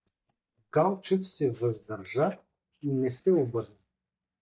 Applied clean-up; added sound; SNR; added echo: neural mask model DeepFilterNet 3.